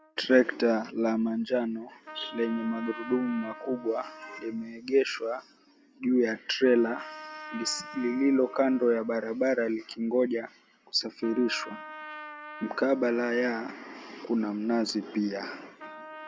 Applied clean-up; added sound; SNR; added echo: none; Trumpet; 18 dB; none.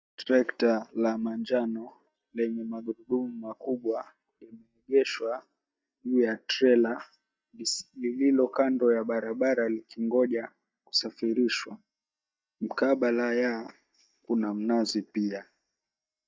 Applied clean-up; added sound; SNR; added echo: neural mask model DeepFilterNet 3.